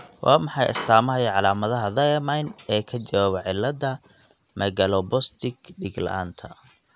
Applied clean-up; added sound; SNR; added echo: none; none; none; none.